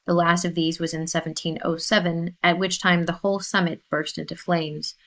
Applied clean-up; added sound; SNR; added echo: neural mask model Resemble Enhance denoiser.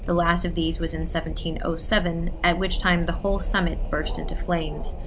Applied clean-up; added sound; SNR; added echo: none; Wind; 2 dB; none.